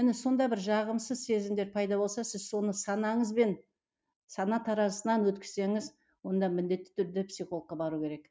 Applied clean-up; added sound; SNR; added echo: none; none; none; none.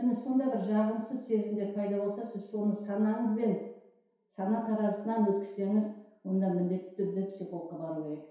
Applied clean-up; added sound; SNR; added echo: none; none; none; reverberation time 0.7 s.